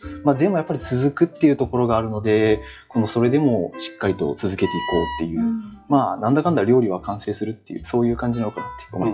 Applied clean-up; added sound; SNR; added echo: classical method WPE with log-MMSE.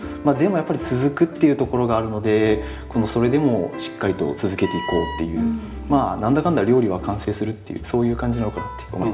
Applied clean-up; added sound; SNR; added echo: none; Wind instrument, woodwind instrument; 12 dB; reverberation time 0.8 s.